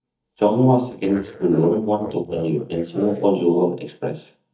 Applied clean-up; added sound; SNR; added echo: neural mask model DeepFilterNet 3.